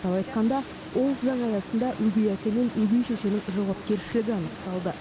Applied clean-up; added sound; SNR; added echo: none; Boat, Water vehicle; 14 dB; none.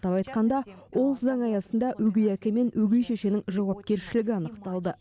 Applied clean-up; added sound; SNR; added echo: none; none; none; none.